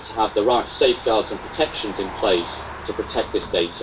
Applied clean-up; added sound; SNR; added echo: none; Motor vehicle (road); 12 dB; reverberation time 0.2 s.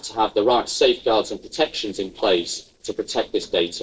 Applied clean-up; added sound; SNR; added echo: neural separator model SepFormer DNS4.